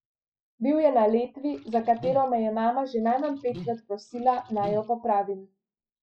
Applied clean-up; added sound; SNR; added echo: classical method log-MMSE.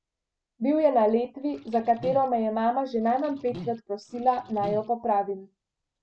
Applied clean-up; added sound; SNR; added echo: none; Liquid; 16 dB; none.